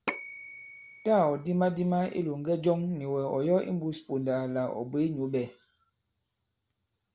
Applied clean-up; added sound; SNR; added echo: none; Bell / Telephone; 12 dB; none.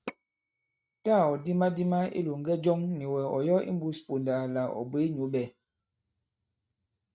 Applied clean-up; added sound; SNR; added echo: neural mask model RNNoise.